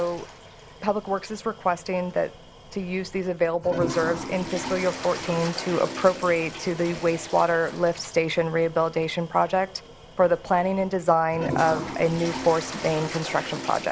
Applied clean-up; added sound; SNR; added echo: none; Toilet flush; 11 dB; none.